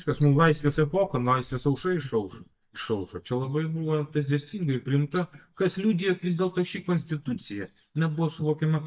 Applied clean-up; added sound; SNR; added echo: neural mask model DeepFilterNet 3.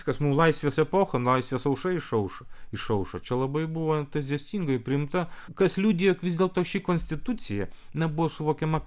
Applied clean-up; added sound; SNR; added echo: none; none; none; none.